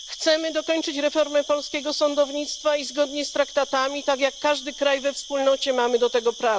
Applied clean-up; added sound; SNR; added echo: none; Cricket; 16 dB; none.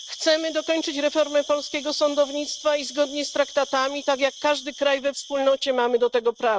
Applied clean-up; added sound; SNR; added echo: neural mask model RNNoise.